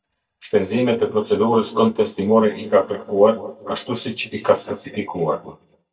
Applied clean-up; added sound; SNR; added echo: neural mask model DeepFilterNet 3.